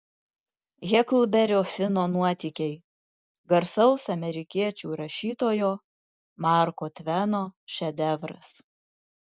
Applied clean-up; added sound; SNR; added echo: none; none; none; none.